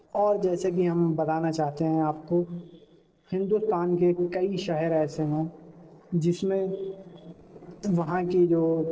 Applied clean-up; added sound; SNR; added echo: neural separator model SepFormer DNS4.